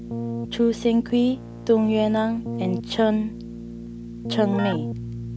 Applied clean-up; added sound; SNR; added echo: none; Keyboard (musical); 8 dB; none.